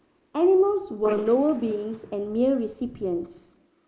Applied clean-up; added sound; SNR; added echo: neural mask model Resemble Enhance denoiser.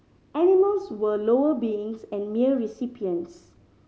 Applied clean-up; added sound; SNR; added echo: none; none; none; none.